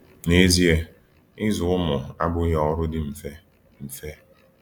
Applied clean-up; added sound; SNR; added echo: none; none; none; none.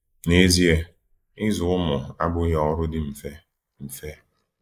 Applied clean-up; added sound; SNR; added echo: neural mask model Resemble Enhance denoiser.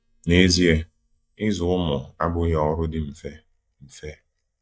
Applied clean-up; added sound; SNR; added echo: neural mask model DeepFilterNet 3.